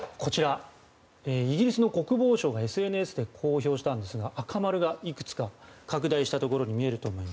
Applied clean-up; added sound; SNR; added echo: none; none; none; none.